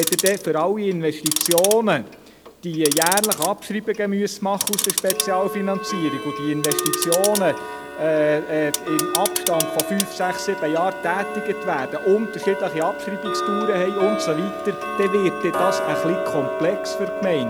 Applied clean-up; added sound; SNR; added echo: none; Tick-tock; 4 dB; none.